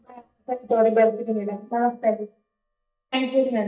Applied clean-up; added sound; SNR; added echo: neural mask model DeepFilterNet 3.